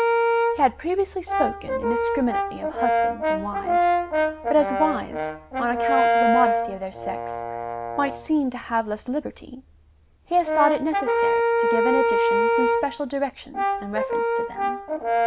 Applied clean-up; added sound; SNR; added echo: none; Brass instrument; -3 dB; none.